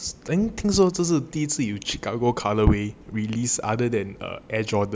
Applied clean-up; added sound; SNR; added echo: none; none; none; none.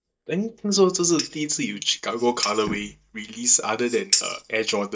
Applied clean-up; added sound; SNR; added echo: neural mask model DeepFilterNet 3.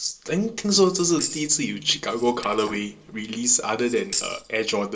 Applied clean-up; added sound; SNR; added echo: neural separator model SepFormer DNS4.